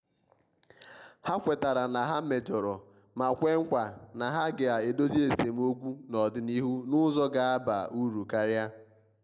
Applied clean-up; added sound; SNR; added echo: none; none; none; none.